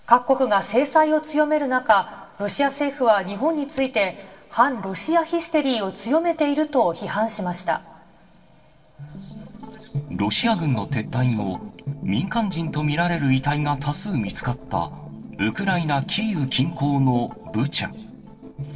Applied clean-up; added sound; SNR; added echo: neural separator model SepFormer DNS4.